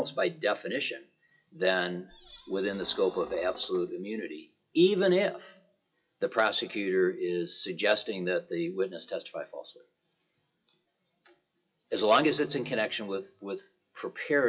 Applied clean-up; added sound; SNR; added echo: classical method WPE with log-MMSE.